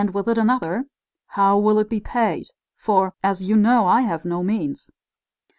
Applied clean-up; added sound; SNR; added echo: none; none; none; none.